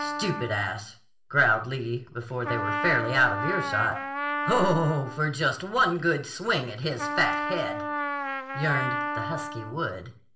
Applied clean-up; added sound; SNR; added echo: none; Trumpet; 5 dB; reverberation time 0.4 s.